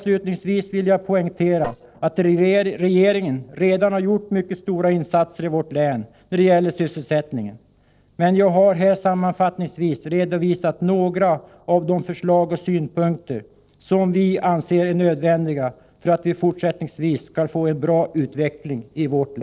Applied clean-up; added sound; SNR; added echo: neural separator model SepFormer DNS4.